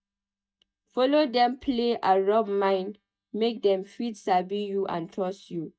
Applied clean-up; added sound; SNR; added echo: neural mask model DeepFilterNet 3.